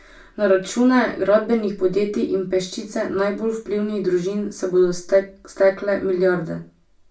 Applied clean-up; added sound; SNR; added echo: none; none; none; reverberation time 0.3 s.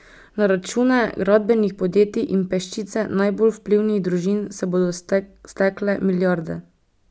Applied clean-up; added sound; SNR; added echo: none; none; none; none.